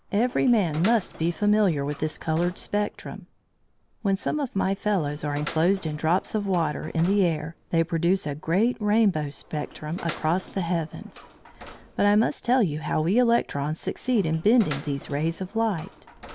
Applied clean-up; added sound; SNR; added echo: none; Door; 20 dB; none.